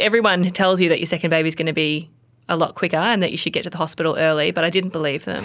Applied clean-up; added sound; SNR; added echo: none; none; none; none.